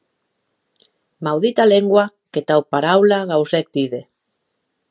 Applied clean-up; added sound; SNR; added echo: none; none; none; none.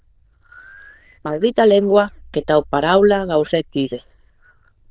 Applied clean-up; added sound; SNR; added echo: neural diffusion model UNIVERSE++.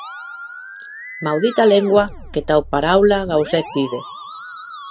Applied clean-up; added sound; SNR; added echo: none; Musical instrument; 14 dB; none.